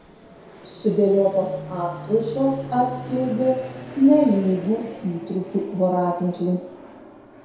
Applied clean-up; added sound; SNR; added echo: none; Fixed-wing aircraft, airplane; 15 dB; reverberation time 0.7 s.